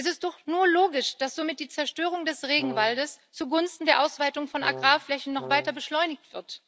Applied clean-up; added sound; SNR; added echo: none; Brass instrument; 13 dB; none.